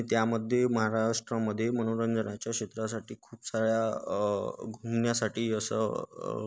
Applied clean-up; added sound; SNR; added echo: none; none; none; none.